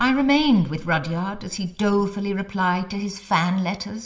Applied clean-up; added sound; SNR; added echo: none; none; none; reverberation time 0.8 s.